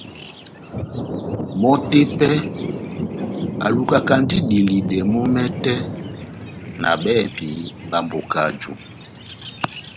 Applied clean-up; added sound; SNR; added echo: none; Thunder; 7 dB; none.